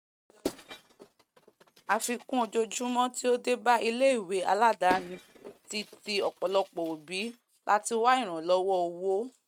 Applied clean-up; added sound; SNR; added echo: neural mask model RNNoise.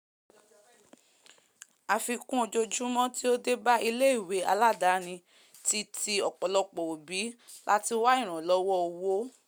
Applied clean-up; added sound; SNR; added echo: none; none; none; none.